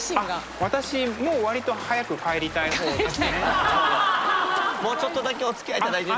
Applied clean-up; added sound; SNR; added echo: none; Stream; 13 dB; none.